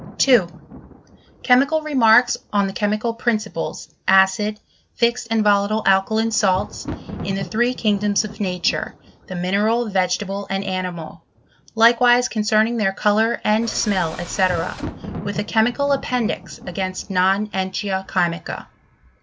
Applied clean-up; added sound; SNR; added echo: none; Thunder + Tools; 16 dB; none.